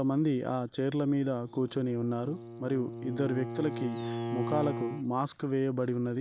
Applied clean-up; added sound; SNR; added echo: none; Bowed string instrument; 9 dB; none.